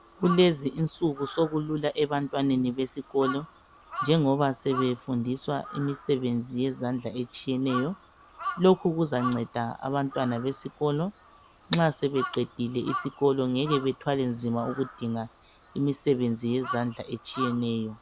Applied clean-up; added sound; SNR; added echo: none; Crow; 13 dB; none.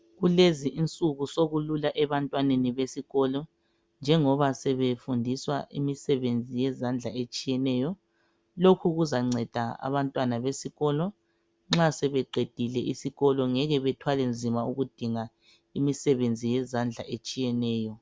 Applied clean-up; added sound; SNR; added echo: none; none; none; none.